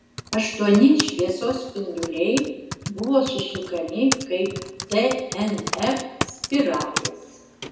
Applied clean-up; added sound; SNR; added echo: none; Typing; 10 dB; reverberation time 0.9 s.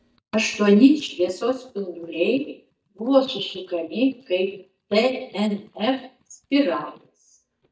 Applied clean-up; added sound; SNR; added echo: neural mask model DeepFilterNet 3.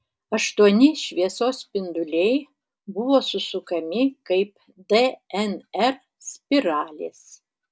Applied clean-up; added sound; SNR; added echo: none; none; none; none.